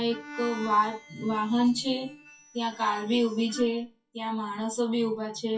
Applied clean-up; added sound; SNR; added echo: classical method WPE with log-MMSE.